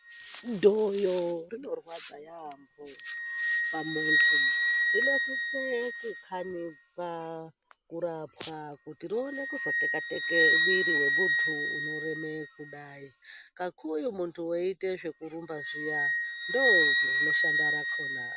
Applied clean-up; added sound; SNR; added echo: none; Wind instrument, woodwind instrument; -3 dB; none.